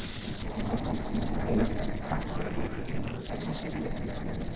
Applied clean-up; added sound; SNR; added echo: neural separator model SepFormer DNS4.